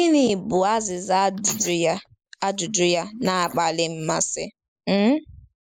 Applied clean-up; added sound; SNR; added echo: neural mask model Resemble Enhance denoiser.